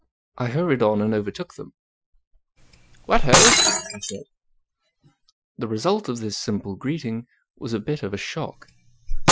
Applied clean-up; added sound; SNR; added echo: classical method Wiener filter.